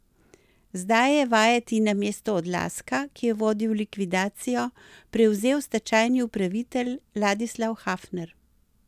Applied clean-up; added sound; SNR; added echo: none; none; none; none.